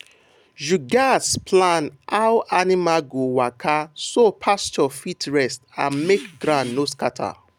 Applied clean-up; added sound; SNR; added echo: none; none; none; none.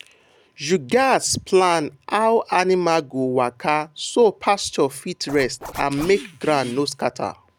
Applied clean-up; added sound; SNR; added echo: none; Zipper (clothing); 16 dB; none.